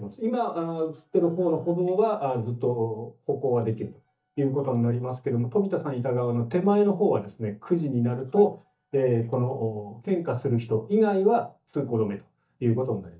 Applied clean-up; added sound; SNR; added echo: neural mask model DeepFilterNet 3.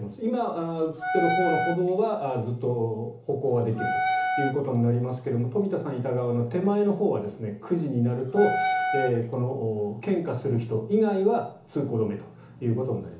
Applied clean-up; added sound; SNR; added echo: none; Wind instrument, woodwind instrument; 2 dB; reverberation time 0.8 s.